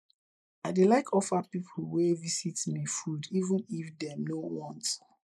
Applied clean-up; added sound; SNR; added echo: neural mask model Resemble Enhance denoiser.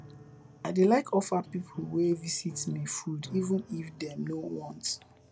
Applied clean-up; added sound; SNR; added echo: none; Piano; 20 dB; none.